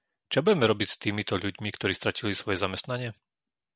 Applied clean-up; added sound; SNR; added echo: none; none; none; none.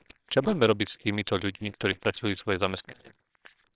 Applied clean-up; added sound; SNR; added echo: neural separator model SepFormer WHAMR!.